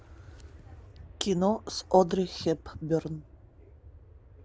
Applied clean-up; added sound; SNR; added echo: none; Aircraft; 20 dB; none.